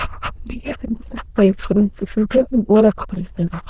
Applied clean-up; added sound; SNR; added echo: neural diffusion model UNIVERSE++.